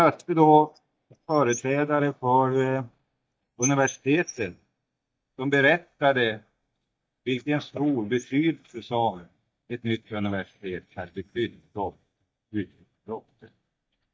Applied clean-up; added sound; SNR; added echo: neural mask model DeepFilterNet 3.